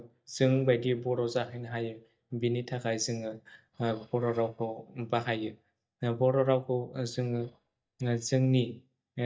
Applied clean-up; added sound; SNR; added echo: neural mask model DeepFilterNet 3.